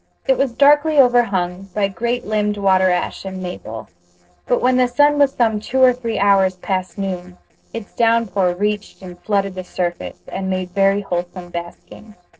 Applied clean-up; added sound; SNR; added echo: neural separator model SepFormer DNS4.